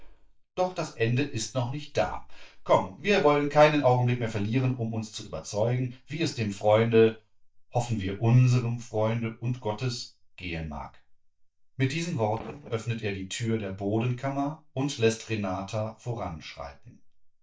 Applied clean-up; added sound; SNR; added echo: neural mask model DeepFilterNet 3.